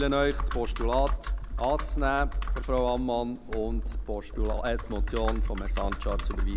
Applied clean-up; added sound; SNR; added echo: none; Computer keyboard; -1 dB; none.